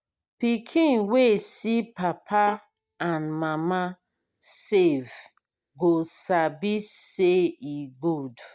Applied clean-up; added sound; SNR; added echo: neural mask model DeepFilterNet 3.